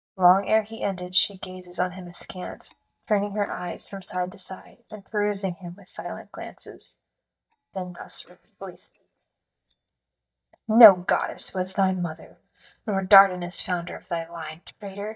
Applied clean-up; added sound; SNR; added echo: neural mask model DeepFilterNet 3.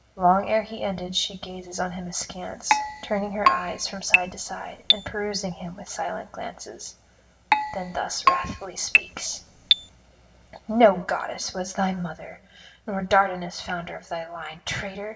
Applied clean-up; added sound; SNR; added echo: none; Keyboard (musical); -3 dB; reverberation time 0.7 s.